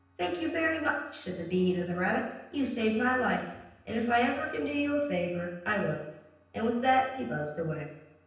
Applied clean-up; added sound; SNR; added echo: none; none; none; reverberation time 0.9 s.